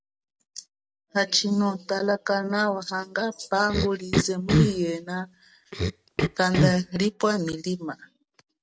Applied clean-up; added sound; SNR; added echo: none; Cough; 0 dB; none.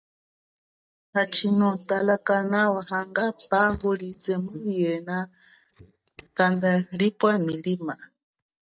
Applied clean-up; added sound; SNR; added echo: neural mask model DeepFilterNet 3.